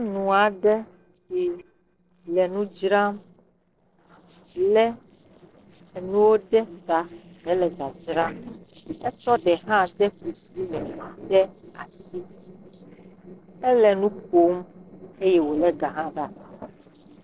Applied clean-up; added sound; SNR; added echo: neural separator model SepFormer DNS4.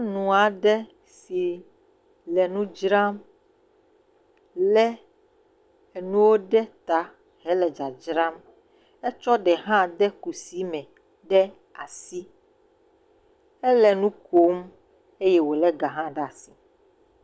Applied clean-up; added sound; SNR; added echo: none; none; none; none.